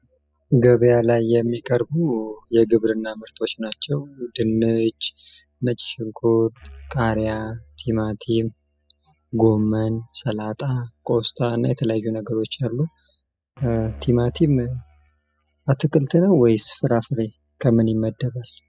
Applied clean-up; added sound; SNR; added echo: classical method spectral subtraction.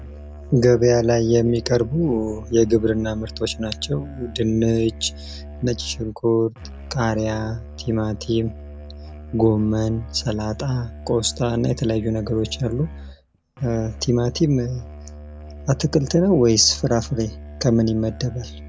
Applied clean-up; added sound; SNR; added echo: none; Musical instrument; 15 dB; none.